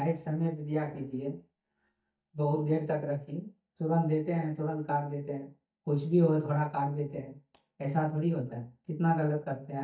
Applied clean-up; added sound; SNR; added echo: neural mask model DeepFilterNet 3.